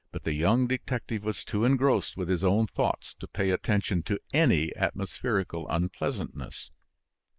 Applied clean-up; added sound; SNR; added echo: neural mask model Resemble Enhance denoiser.